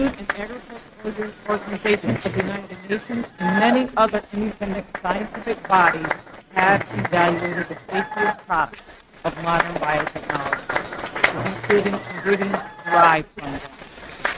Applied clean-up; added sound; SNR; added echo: neural mask model RNNoise.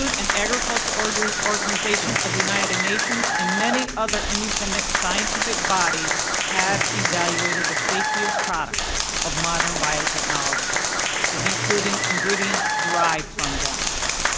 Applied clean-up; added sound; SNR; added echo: none; Applause; -5 dB; none.